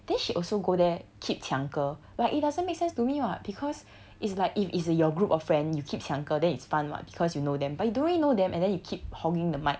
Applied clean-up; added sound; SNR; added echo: none; none; none; none.